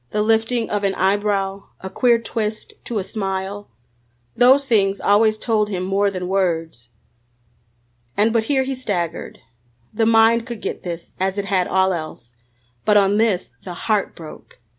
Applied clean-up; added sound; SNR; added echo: none; none; none; none.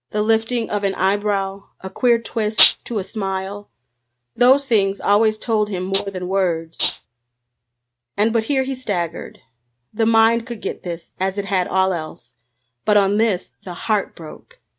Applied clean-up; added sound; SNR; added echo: neural mask model RNNoise.